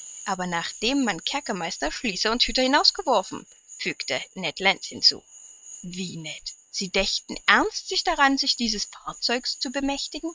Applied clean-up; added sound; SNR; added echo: neural mask model RNNoise.